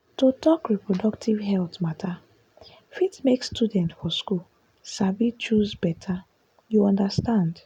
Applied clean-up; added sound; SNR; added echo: none; none; none; none.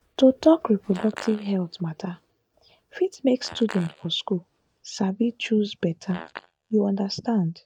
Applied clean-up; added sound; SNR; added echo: neural mask model DeepFilterNet 3.